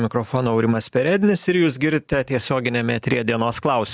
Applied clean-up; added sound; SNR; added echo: neural mask model DeepFilterNet 3.